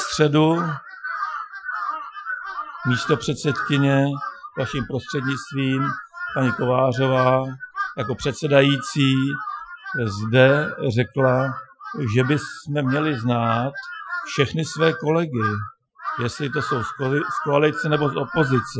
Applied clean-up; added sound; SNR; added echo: classical method Wiener filter.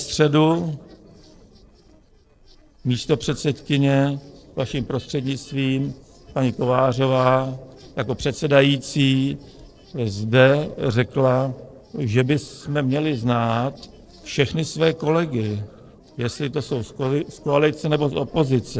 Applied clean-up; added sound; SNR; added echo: neural separator model SepFormer DNS4.